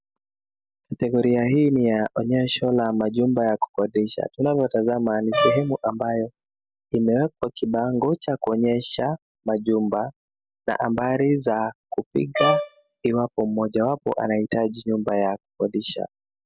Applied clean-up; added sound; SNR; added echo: none; Brass instrument; 2 dB; none.